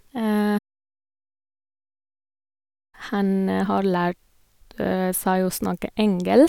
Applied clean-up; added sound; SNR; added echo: none; none; none; none.